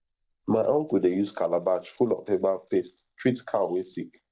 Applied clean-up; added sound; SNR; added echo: neural mask model DeepFilterNet 3.